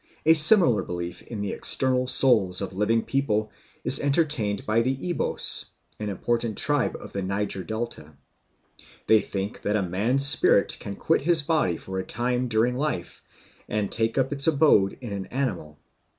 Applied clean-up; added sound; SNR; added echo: none; none; none; none.